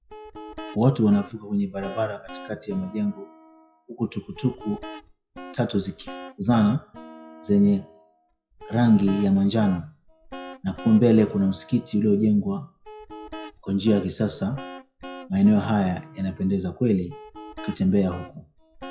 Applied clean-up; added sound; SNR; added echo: classical method WPE with log-MMSE.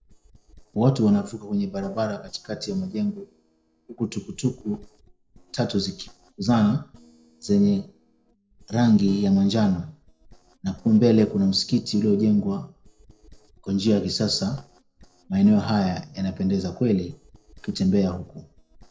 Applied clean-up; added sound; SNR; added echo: neural separator model SepFormer DNS4.